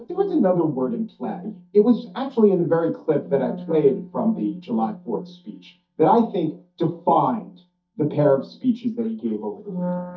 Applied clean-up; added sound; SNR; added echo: neural mask model DeepFilterNet 3.